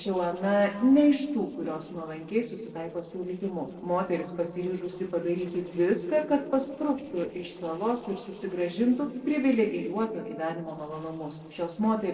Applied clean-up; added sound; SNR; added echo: neural separator model SepFormer DNS4.